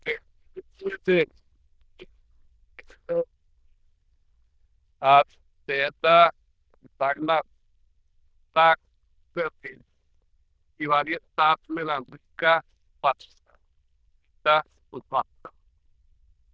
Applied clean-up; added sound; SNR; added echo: neural diffusion model UNIVERSE++.